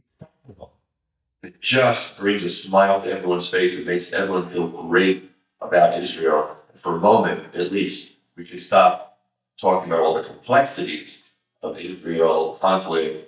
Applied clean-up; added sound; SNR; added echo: neural mask model DeepFilterNet 3.